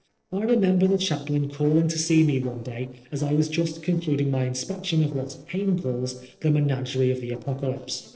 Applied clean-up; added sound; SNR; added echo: neural separator model SepFormer DNS4.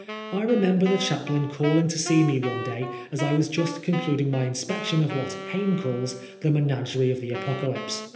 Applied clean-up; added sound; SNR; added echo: none; Wind instrument, woodwind instrument; 11 dB; reverberation time 0.8 s.